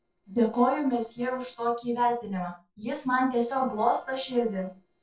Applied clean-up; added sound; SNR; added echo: neural separator model SepFormer DNS4.